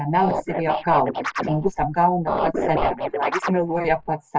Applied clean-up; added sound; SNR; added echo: neural mask model Resemble Enhance denoiser.